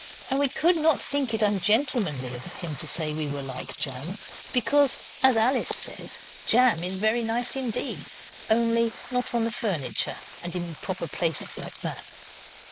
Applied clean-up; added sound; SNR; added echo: neural mask model Resemble Enhance denoiser.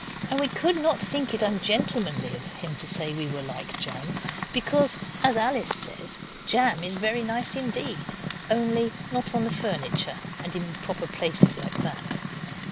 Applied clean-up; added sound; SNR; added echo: none; Fire; 4 dB; none.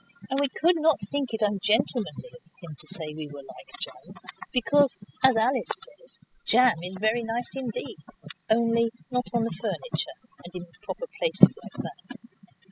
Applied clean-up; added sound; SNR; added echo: classical method spectral subtraction.